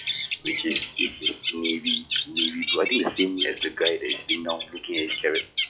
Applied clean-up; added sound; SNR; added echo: classical method log-MMSE.